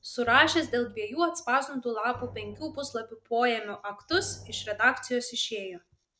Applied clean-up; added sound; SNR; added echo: none; Drum; 20 dB; none.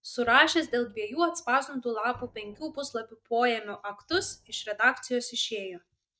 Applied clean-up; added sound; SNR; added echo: neural mask model DeepFilterNet 3.